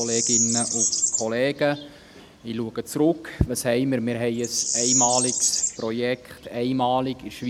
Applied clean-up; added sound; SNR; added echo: none; Bird vocalization, bird call, bird song; 2 dB; none.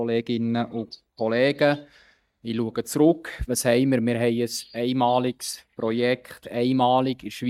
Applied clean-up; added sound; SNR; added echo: neural mask model DeepFilterNet 3.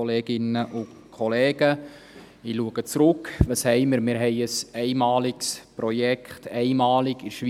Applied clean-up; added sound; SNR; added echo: none; none; none; none.